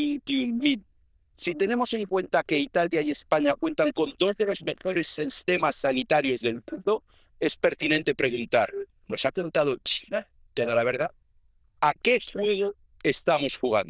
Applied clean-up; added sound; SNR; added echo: neural diffusion model UNIVERSE++.